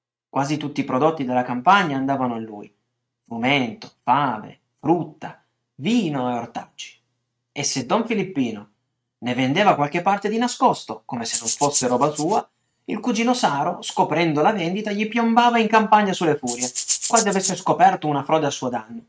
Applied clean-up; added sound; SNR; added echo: neural mask model RNNoise.